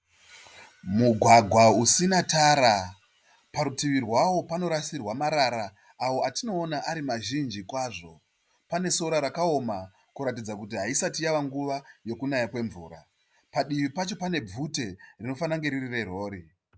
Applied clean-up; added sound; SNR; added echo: none; none; none; none.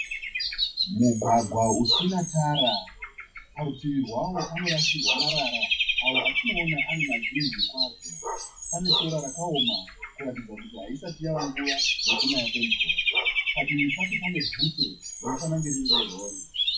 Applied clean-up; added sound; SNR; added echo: classical method WPE with log-MMSE.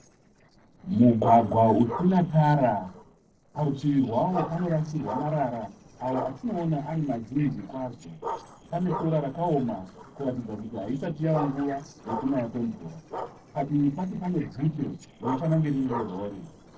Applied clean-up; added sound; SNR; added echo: neural separator model SepFormer DNS4.